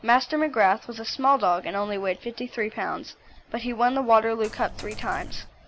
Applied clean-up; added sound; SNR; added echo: none; Coin (dropping); 11 dB; none.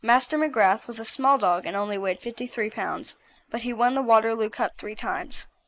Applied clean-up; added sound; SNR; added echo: neural mask model Resemble Enhance denoiser.